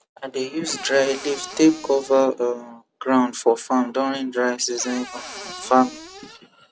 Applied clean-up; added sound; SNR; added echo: none; Cupboard open or close / Door; 15 dB; none.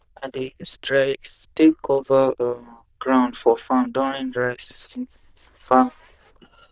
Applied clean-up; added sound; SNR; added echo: neural diffusion model UNIVERSE++.